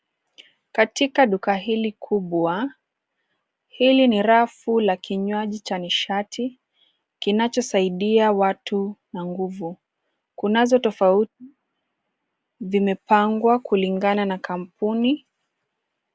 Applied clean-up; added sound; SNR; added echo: none; none; none; none.